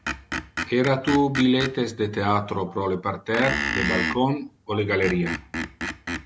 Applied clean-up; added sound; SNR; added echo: none; Screech; 7 dB; none.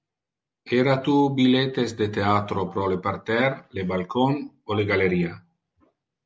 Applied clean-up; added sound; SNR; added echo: none; none; none; none.